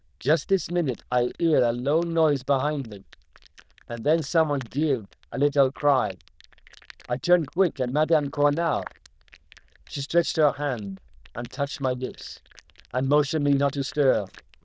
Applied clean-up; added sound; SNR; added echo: neural diffusion model UNIVERSE++.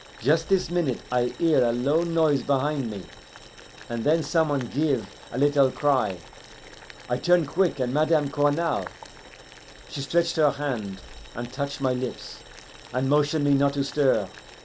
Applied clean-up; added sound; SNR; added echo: none; Boiling; 19 dB; none.